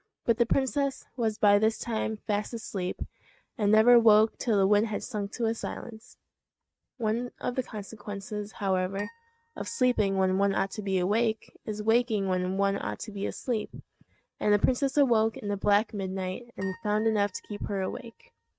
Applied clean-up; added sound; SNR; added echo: neural mask model RNNoise.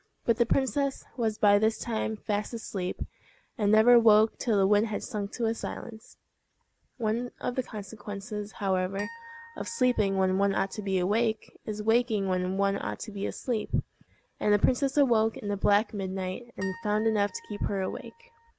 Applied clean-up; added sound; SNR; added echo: none; Harp; 19 dB; none.